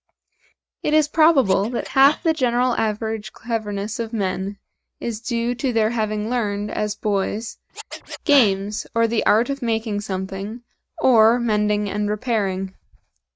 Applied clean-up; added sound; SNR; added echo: neural mask model RNNoise.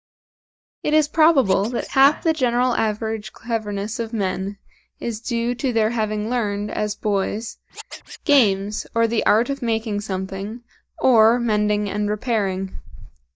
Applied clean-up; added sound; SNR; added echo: neural mask model DeepFilterNet 3.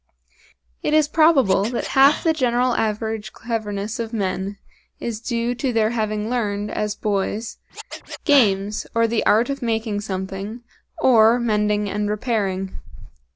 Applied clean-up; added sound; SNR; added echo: none; Scratching (performance technique); 15 dB; none.